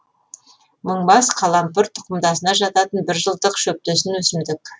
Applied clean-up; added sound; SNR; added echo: none; none; none; none.